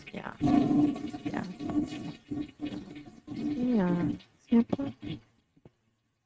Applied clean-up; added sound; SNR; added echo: neural mask model RNNoise.